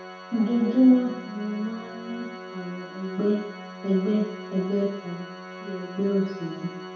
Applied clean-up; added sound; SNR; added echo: none; Organ; 13 dB; reverberation time 0.8 s.